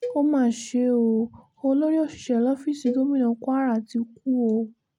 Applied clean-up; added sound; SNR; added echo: neural mask model RNNoise.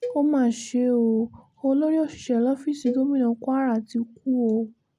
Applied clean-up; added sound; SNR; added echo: none; Cowbell; 16 dB; none.